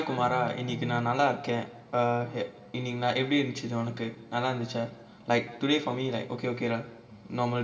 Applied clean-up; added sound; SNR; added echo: none; none; none; reverberation time 1.7 s.